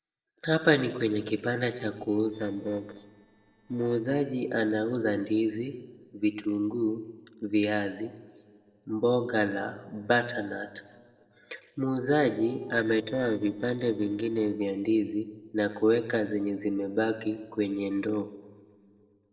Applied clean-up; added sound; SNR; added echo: neural separator model SepFormer DNS4.